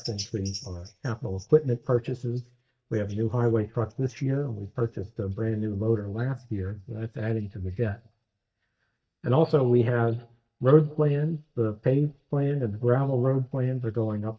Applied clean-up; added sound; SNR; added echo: neural mask model DeepFilterNet 3.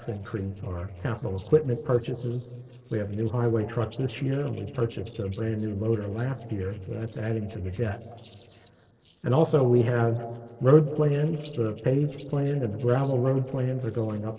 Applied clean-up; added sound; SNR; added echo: neural separator model SepFormer DNS4.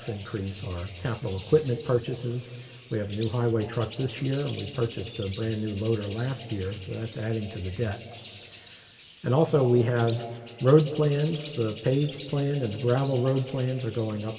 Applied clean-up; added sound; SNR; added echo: none; Bird; 9 dB; reverberation time 1.8 s.